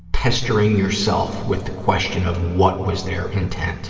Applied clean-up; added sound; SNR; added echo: none; none; none; reverberation time 2.6 s.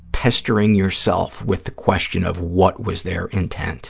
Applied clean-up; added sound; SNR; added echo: none; none; none; none.